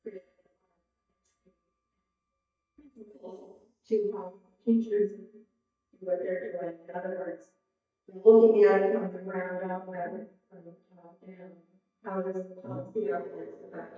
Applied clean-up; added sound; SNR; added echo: neural mask model DeepFilterNet 3.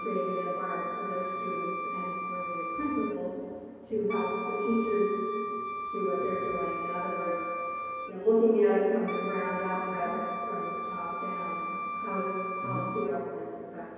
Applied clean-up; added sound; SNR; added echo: none; Wind instrument, woodwind instrument; 5 dB; reverberation time 2.2 s.